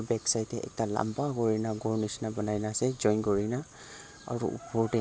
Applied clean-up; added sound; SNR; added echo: none; none; none; none.